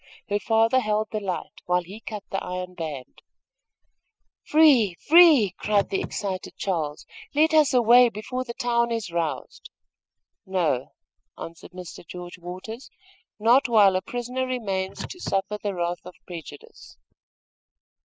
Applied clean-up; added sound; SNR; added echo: classical method spectral subtraction.